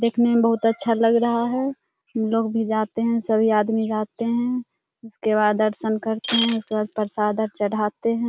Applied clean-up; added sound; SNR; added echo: none; Shatter; 7 dB; none.